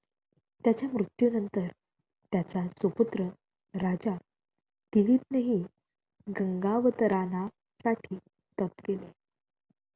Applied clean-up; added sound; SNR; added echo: none; none; none; none.